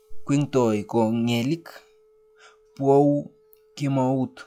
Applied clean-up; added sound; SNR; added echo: classical method log-MMSE.